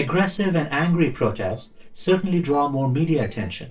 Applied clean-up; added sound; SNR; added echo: neural separator model SepFormer DNS4.